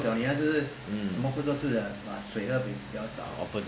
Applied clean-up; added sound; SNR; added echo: none; none; none; none.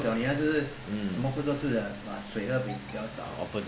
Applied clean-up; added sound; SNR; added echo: none; Hiss / Alarm / Train + Sink (filling or washing); 19 dB; none.